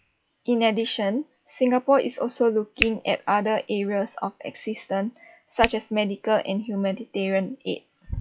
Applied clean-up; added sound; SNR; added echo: classical method log-MMSE.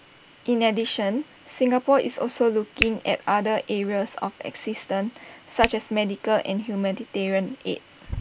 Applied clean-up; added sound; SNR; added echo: none; Hands; 13 dB; none.